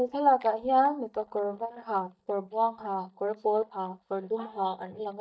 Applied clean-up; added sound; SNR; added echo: neural mask model DeepFilterNet 3.